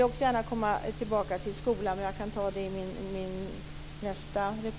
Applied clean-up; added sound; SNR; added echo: none; none; none; none.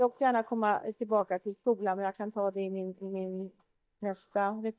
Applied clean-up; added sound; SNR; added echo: neural mask model DeepFilterNet 3.